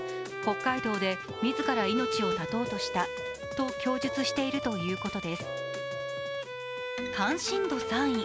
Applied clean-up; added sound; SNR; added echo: none; Bowed string instrument; 3 dB; none.